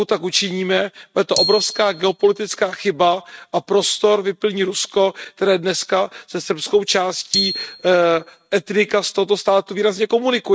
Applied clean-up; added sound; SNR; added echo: neural mask model RNNoise.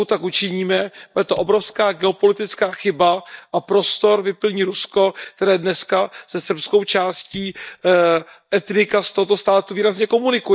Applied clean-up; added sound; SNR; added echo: neural mask model DeepFilterNet 3.